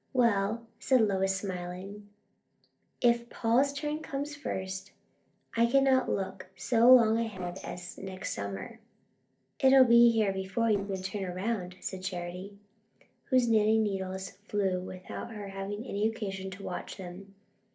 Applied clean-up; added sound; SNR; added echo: neural separator model SepFormer DNS4.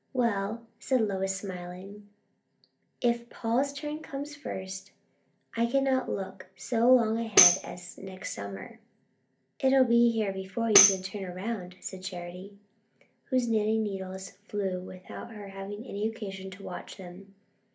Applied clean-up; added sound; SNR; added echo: none; Tambourine; -3 dB; reverberation time 0.3 s.